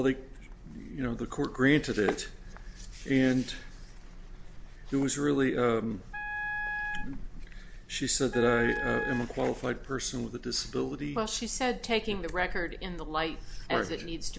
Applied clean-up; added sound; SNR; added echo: none; Wind instrument, woodwind instrument; 7 dB; none.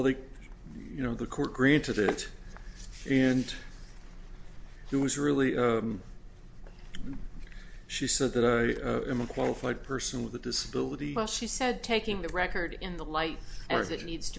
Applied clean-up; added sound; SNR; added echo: none; none; none; none.